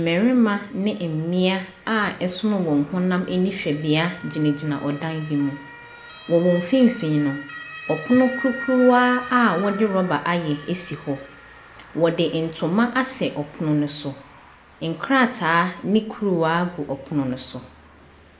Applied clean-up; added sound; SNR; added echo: none; Motor vehicle (road) / Siren; 17 dB; reverberation time 0.5 s.